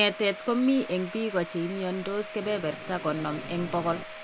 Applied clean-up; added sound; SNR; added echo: none; Musical instrument + Domestic sounds, home sounds; 12 dB; none.